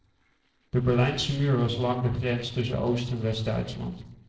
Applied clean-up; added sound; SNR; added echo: neural separator model SepFormer DNS4.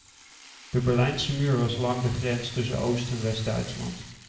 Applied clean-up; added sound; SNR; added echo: none; Rattle (instrument); 17 dB; reverberation time 0.8 s.